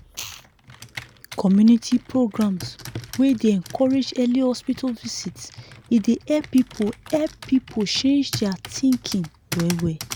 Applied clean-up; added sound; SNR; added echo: none; Computer keyboard; 16 dB; none.